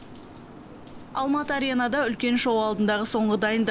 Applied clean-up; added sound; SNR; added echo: none; Rain; 18 dB; none.